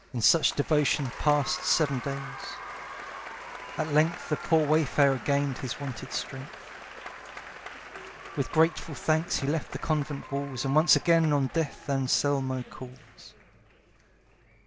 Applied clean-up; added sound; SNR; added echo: none; Applause; 14 dB; none.